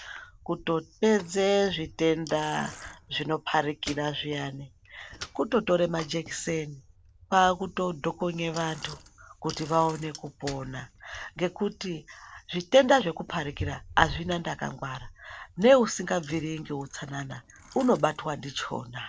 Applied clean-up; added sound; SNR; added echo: none; Bicycle; 18 dB; none.